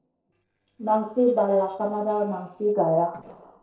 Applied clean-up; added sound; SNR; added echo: neural separator model SepFormer DNS4.